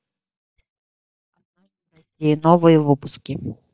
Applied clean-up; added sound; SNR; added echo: neural mask model DeepFilterNet 3.